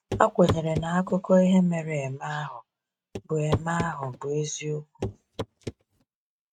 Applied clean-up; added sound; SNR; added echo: neural mask model RNNoise.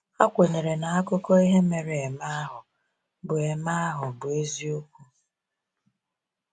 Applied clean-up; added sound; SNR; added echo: none; none; none; none.